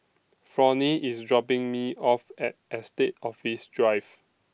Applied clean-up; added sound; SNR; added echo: none; none; none; none.